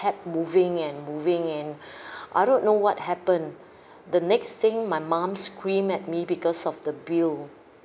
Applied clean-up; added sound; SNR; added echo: none; none; none; none.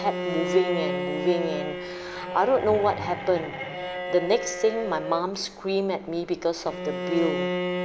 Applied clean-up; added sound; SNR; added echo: none; Bowed string instrument; 5 dB; none.